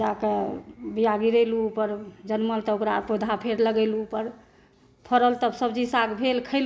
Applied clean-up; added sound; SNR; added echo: none; none; none; none.